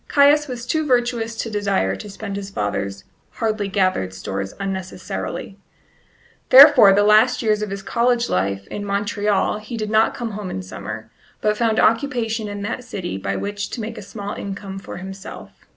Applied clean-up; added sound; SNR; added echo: none; none; none; none.